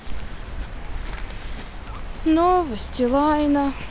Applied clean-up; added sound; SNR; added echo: none; none; none; none.